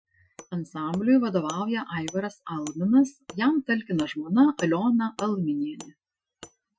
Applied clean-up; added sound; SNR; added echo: classical method Wiener filter.